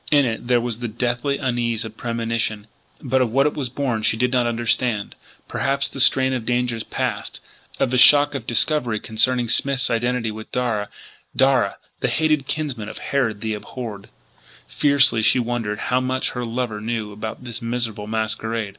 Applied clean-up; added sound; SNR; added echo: neural mask model Resemble Enhance denoiser.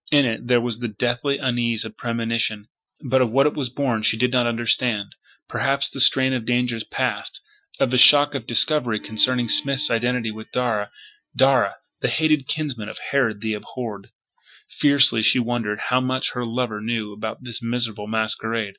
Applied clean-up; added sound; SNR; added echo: classical method Wiener filter.